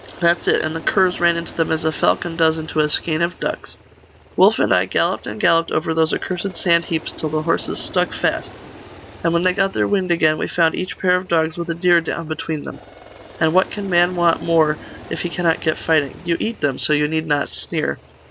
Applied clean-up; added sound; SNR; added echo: none; Aircraft; 19 dB; none.